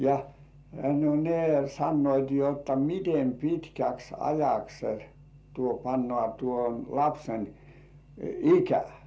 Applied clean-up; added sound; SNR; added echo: none; none; none; none.